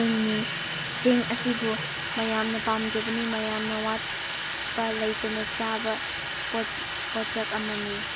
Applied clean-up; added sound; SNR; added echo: none; Sink (filling or washing) / Water tap, faucet; 2 dB; none.